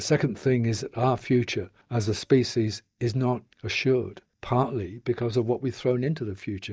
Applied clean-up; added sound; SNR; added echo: neural mask model DeepFilterNet 3.